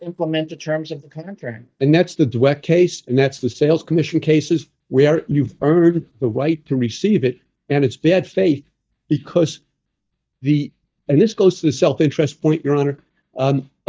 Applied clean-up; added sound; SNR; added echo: neural mask model DeepFilterNet 3.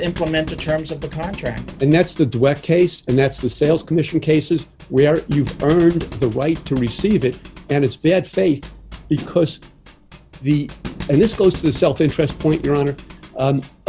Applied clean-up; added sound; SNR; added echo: none; Thump, thud; 15 dB; none.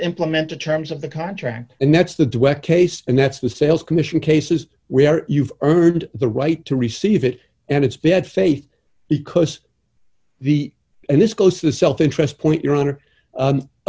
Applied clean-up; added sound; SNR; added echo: none; none; none; none.